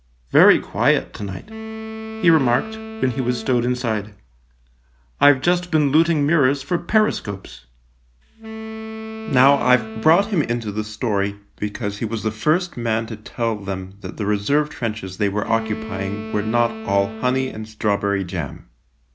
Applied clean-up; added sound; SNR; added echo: none; Wind instrument, woodwind instrument; 11 dB; none.